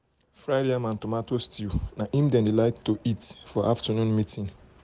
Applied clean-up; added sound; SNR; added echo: none; none; none; none.